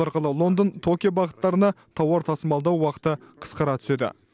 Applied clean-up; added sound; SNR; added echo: none; none; none; none.